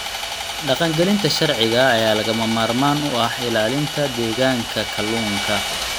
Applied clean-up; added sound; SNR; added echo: none; Sawing; 6 dB; none.